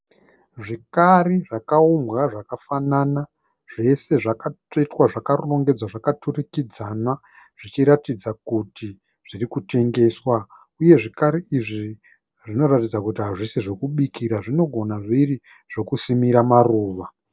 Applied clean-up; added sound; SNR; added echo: none; none; none; none.